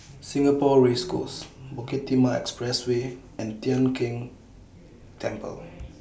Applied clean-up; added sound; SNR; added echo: none; none; none; none.